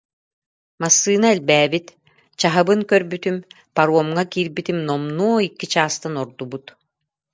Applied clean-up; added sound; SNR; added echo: none; none; none; none.